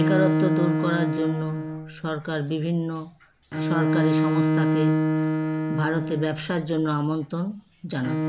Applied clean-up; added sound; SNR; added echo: none; Bowed string instrument; -2 dB; none.